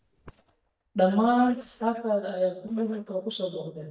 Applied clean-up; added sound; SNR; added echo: neural mask model DeepFilterNet 3.